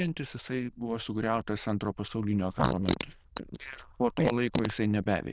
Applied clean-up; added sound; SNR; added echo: neural diffusion model UNIVERSE++.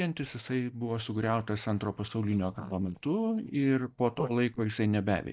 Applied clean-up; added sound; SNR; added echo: neural mask model DeepFilterNet 3.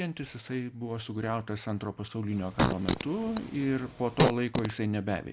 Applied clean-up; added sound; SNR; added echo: none; Fart; -1 dB; none.